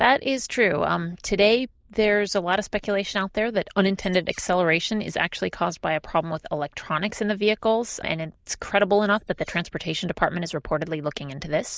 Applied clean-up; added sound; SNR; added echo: neural mask model Resemble Enhance denoiser.